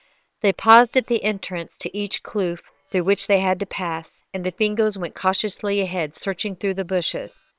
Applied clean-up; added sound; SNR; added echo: neural separator model SepFormer WHAM!.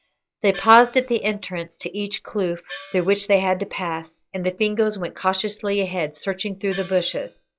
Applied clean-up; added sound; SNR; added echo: classical method log-MMSE.